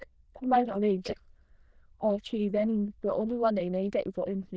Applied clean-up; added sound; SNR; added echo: neural diffusion model UNIVERSE++.